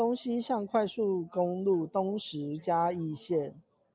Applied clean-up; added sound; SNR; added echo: none; none; none; none.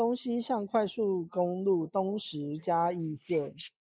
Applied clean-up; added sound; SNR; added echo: neural mask model Resemble Enhance denoiser.